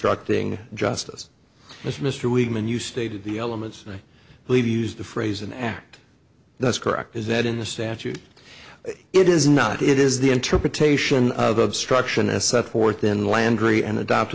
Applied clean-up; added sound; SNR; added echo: none; none; none; none.